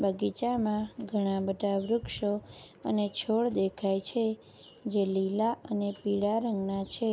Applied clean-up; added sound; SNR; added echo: none; none; none; none.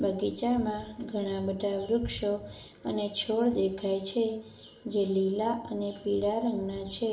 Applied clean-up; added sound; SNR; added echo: none; none; none; reverberation time 0.5 s.